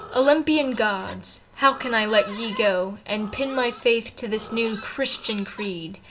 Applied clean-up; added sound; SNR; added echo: none; Livestock, farm animals, working animals; 17 dB; reverberation time 0.4 s.